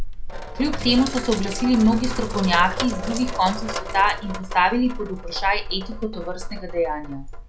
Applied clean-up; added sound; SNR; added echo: none; Sink (filling or washing); 5 dB; none.